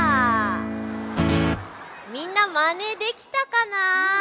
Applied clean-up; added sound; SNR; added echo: none; none; none; none.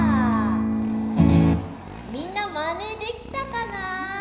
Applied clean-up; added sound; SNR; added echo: none; Motorcycle; 18 dB; reverberation time 0.9 s.